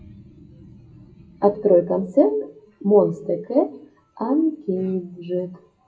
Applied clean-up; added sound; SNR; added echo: classical method WPE with log-MMSE.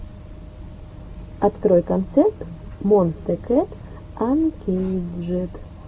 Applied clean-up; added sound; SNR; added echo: none; none; none; none.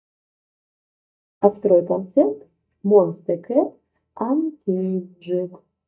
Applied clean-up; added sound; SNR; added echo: neural mask model DeepFilterNet 3.